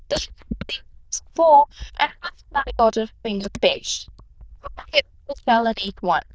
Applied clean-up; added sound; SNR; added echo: neural diffusion model UNIVERSE++.